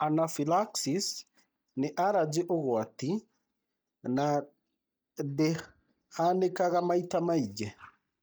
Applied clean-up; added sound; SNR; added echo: neural mask model DeepFilterNet 3.